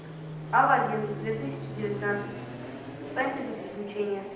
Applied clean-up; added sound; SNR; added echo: none; Fixed-wing aircraft, airplane; 8 dB; reverberation time 0.9 s.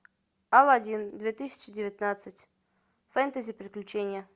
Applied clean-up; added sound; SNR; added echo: none; none; none; none.